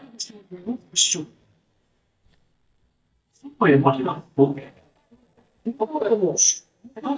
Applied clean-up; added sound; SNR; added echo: neural mask model DeepFilterNet 3.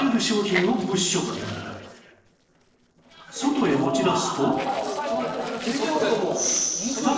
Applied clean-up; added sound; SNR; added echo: neural separator model SepFormer DNS4.